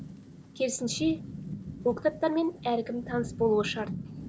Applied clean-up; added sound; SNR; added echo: none; Rain / Thunderstorm; 10 dB; none.